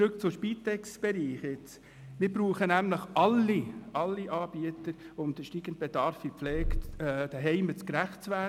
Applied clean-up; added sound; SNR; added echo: none; Purr; 3 dB; none.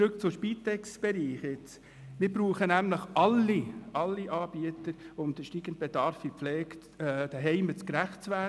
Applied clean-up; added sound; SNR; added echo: none; none; none; none.